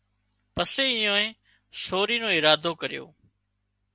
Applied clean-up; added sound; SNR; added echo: none; none; none; none.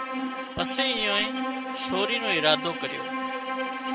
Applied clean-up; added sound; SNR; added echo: none; Bowed string instrument; 2 dB; none.